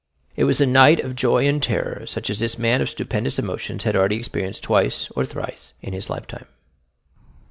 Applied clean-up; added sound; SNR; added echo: none; none; none; none.